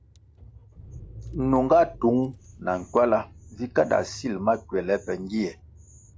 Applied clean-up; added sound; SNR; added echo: none; Engine / Car; 19 dB; none.